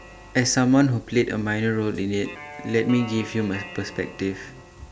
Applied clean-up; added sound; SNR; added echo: none; Guitar; 19 dB; none.